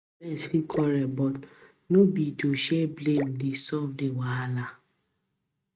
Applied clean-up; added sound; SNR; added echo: neural mask model RNNoise.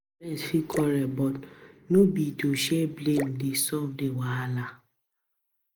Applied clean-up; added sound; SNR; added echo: neural mask model Resemble Enhance denoiser.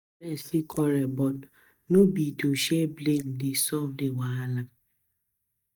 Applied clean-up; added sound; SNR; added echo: neural mask model DeepFilterNet 3.